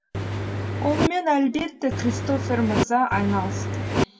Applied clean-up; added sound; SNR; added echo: none; Engine; 1 dB; reverberation time 2.0 s.